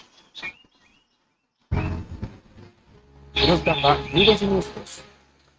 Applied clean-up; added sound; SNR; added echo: neural mask model RNNoise.